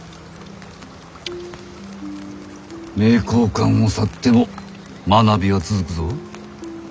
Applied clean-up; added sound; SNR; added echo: none; none; none; none.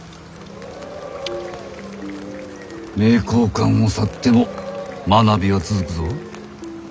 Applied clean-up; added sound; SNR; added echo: none; Applause / Crowd / Cheering; 15 dB; none.